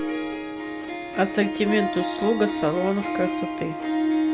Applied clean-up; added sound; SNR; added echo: none; Harp; 1 dB; none.